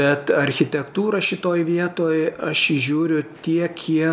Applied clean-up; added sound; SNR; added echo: none; none; none; none.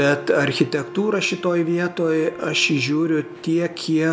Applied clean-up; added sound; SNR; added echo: none; Wind instrument, woodwind instrument; 16 dB; none.